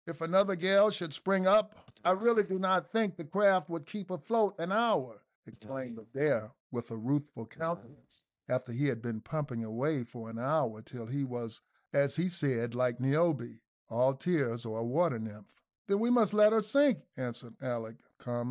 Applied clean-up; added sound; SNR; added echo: neural mask model DeepFilterNet 3.